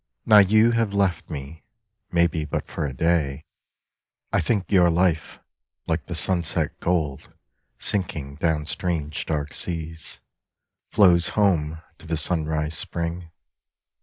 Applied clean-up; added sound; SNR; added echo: neural mask model Resemble Enhance denoiser.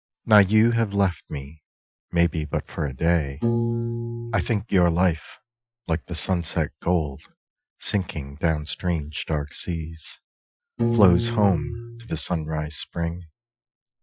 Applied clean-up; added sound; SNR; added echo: classical method Wiener filter.